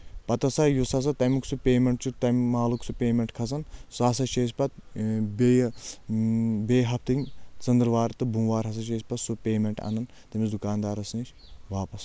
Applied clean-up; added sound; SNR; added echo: none; none; none; none.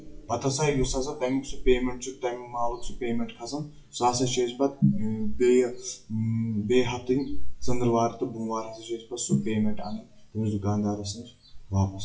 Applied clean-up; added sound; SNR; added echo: classical method WPE with log-MMSE.